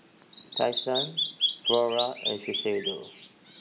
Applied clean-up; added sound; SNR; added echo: none; Bird vocalization, bird call, bird song; 1 dB; none.